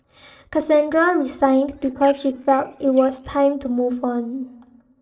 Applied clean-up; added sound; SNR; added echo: neural separator model SepFormer DNS4.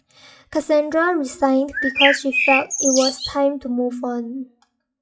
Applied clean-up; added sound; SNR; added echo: classical method WPE with log-MMSE.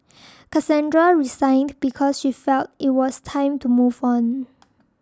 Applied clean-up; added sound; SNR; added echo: none; none; none; none.